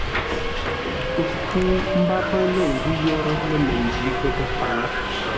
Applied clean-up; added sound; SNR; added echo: none; Subway, metro, underground; 0 dB; none.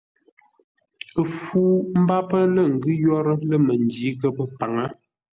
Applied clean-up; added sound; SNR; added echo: none; none; none; none.